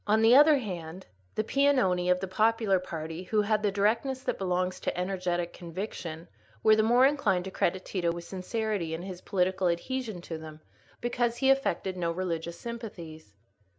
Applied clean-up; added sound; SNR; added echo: none; none; none; none.